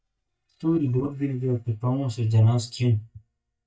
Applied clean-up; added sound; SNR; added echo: neural mask model DeepFilterNet 3.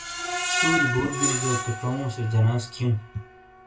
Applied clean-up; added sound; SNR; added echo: none; Screech; 2 dB; reverberation time 0.2 s.